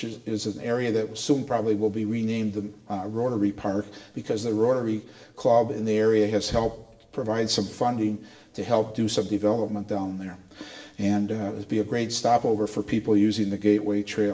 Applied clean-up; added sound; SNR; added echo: none; none; none; reverberation time 0.7 s.